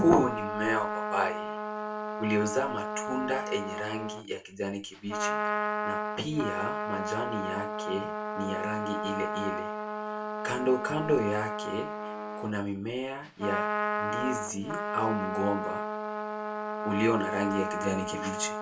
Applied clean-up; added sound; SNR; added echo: none; Trumpet; 2 dB; reverberation time 0.2 s.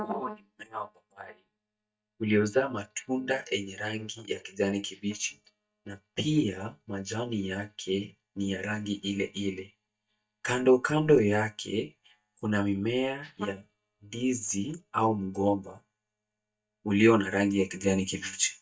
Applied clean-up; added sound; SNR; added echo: neural mask model DeepFilterNet 3.